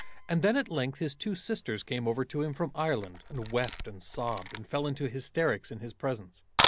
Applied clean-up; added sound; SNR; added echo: none; Camera; 3 dB; none.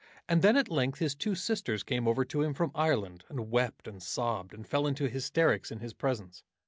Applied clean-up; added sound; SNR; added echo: none; none; none; none.